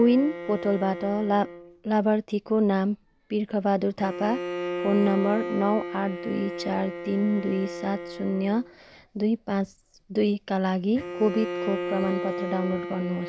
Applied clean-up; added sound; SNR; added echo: none; Bowed string instrument; 9 dB; none.